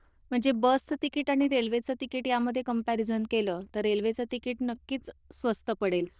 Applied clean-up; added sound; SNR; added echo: neural diffusion model UNIVERSE++.